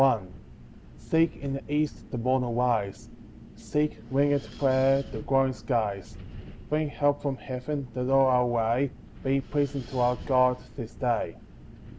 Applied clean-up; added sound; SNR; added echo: none; Wind; 16 dB; none.